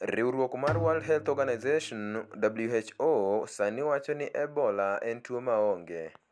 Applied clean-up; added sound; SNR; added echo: none; Bowed string instrument; 13 dB; none.